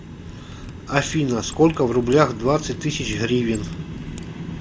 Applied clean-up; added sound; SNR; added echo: none; Mechanisms; 19 dB; none.